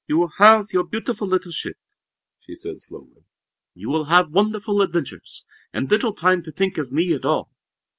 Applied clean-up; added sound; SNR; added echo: none; none; none; none.